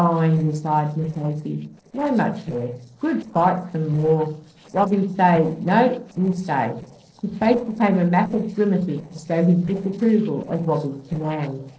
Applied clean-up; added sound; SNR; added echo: neural separator model SepFormer DNS4.